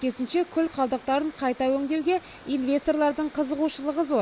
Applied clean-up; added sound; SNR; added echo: neural mask model Resemble Enhance denoiser.